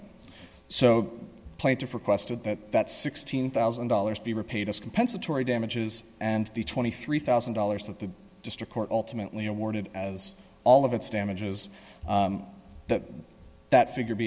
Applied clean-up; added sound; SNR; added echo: none; none; none; none.